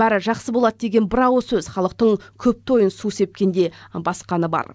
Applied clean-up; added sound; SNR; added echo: none; none; none; none.